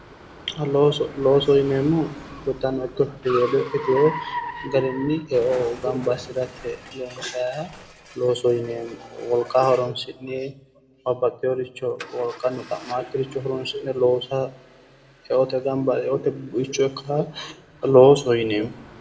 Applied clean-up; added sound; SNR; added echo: none; Car; 16 dB; reverberation time 0.5 s.